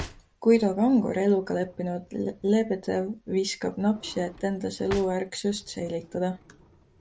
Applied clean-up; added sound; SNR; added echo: none; Drawer open or close; 19 dB; none.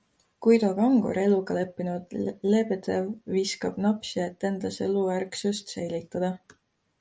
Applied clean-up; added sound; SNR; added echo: none; none; none; none.